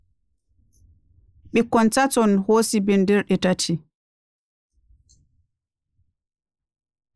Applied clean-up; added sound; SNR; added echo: neural mask model Resemble Enhance denoiser.